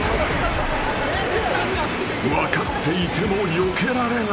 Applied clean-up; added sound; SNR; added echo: none; none; none; none.